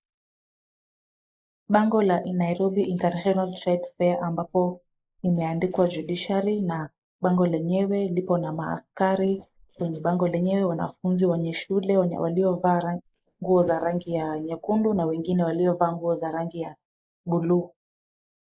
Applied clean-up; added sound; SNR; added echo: neural mask model Resemble Enhance denoiser.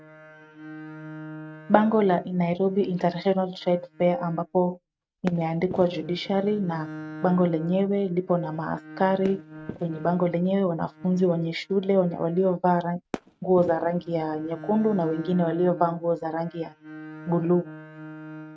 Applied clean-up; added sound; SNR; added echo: neural mask model RNNoise.